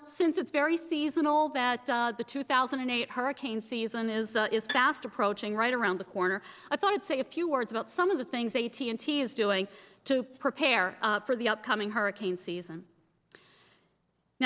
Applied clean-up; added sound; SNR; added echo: neural separator model SepFormer DNS4.